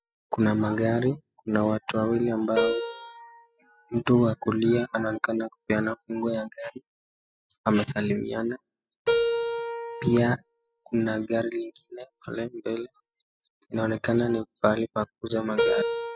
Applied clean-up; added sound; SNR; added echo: classical method spectral subtraction.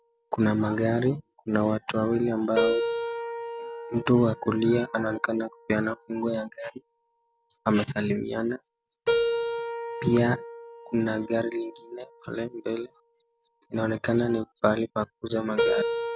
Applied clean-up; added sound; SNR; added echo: none; Keyboard (musical); 6 dB; none.